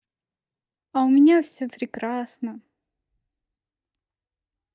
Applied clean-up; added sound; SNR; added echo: neural mask model DeepFilterNet 3.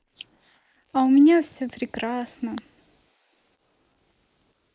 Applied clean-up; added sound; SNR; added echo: neural mask model Resemble Enhance denoiser.